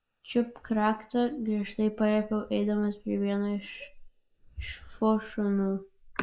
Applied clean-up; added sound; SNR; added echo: neural mask model Resemble Enhance denoiser.